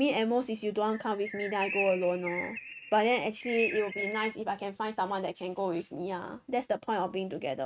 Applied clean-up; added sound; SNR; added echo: neural mask model RNNoise.